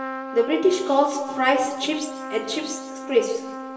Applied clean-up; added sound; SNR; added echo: none; Trumpet; 10 dB; reverberation time 1.0 s.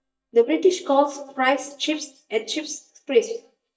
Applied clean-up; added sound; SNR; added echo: neural mask model DeepFilterNet 3.